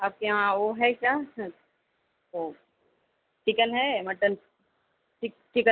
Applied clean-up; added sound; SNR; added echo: none; none; none; none.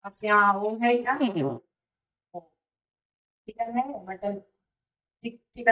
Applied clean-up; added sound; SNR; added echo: neural mask model DeepFilterNet 3.